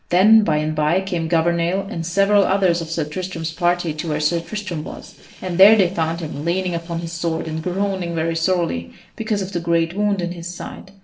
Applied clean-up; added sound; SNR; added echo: neural separator model SepFormer DNS4.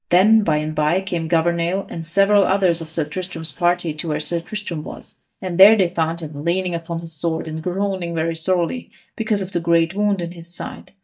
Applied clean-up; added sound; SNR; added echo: neural mask model DeepFilterNet 3.